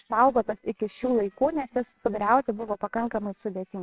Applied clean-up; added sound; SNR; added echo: neural separator model SepFormer WHAMR!.